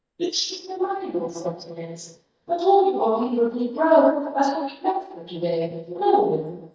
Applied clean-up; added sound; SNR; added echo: neural mask model DeepFilterNet 3.